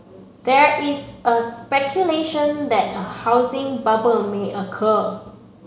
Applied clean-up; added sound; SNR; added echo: none; none; none; none.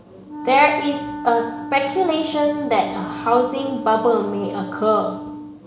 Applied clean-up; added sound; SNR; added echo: none; Wind instrument, woodwind instrument; 11 dB; none.